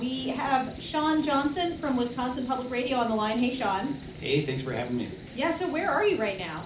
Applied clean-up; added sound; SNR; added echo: none; Cricket; 15 dB; reverberation time 0.4 s.